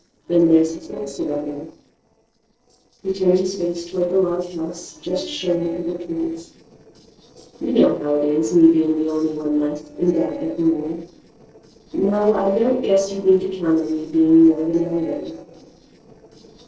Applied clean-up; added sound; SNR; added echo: neural separator model SepFormer DNS4.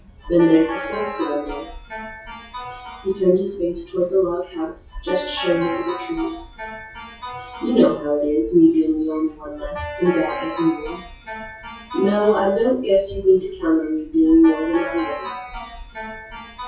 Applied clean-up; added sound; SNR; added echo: classical method WPE with log-MMSE.